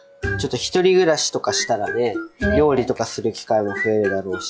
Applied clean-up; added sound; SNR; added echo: classical method log-MMSE.